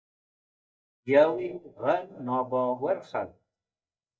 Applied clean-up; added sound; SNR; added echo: neural mask model DeepFilterNet 3.